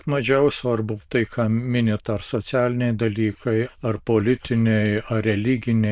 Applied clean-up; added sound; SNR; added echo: neural diffusion model UNIVERSE++.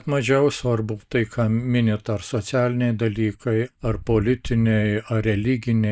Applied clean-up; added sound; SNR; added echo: neural mask model DeepFilterNet 3.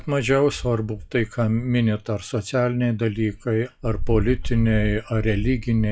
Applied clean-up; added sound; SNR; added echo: classical method log-MMSE.